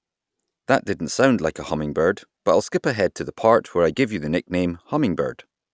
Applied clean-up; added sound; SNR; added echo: none; none; none; none.